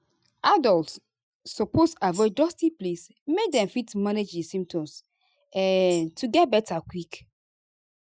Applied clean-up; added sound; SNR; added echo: classical method Wiener filter.